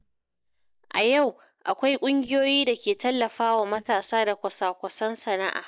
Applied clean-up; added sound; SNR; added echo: neural mask model DeepFilterNet 3.